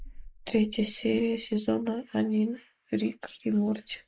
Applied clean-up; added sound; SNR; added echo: neural mask model Resemble Enhance denoiser.